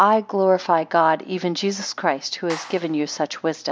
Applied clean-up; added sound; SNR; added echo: none; Clapping; 17 dB; none.